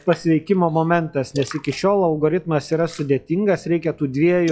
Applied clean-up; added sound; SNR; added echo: classical method log-MMSE.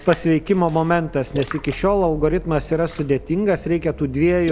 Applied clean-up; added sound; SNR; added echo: none; Splash, splatter; 14 dB; none.